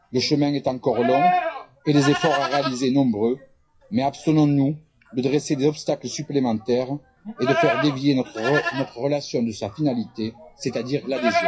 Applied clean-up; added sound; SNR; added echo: classical method WPE with log-MMSE.